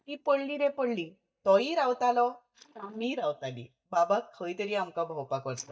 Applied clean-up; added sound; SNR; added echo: neural mask model DeepFilterNet 3.